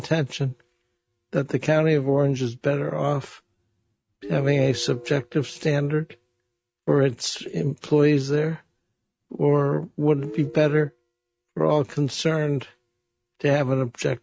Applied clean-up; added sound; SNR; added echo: neural mask model RNNoise.